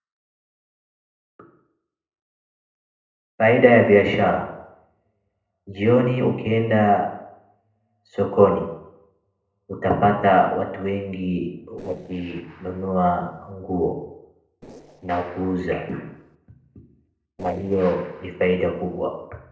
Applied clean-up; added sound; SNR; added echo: neural separator model SepFormer DNS4.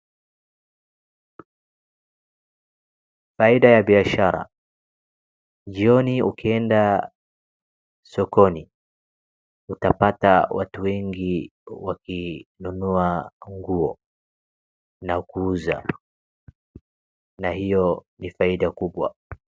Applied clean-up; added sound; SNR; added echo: none; none; none; none.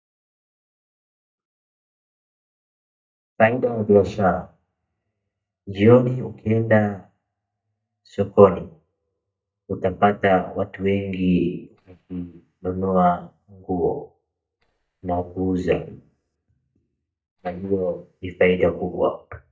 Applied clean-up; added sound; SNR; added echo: neural mask model DeepFilterNet 3.